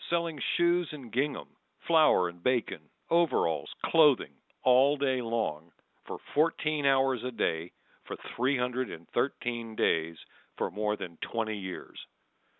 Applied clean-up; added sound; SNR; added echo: none; none; none; none.